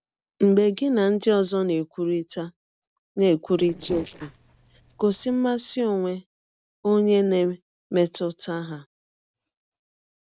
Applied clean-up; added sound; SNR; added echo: neural separator model SepFormer DNS4.